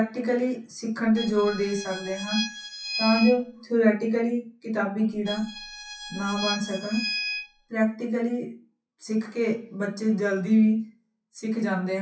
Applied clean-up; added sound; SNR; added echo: classical method WPE with log-MMSE.